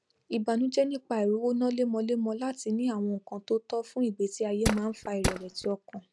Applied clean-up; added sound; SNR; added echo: none; Tools; 2 dB; none.